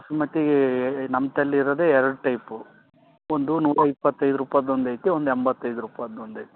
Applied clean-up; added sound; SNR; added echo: none; none; none; none.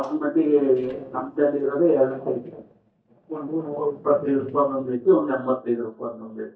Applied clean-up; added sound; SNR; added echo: neural mask model DeepFilterNet 3.